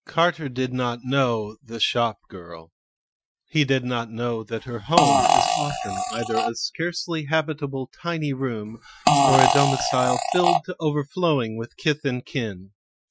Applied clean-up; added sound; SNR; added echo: classical method Wiener filter.